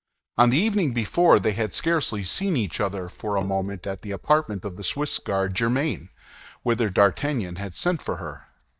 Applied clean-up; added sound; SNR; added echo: neural mask model DeepFilterNet 3.